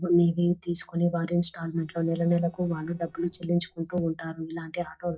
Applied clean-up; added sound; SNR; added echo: neural separator model SepFormer DNS4.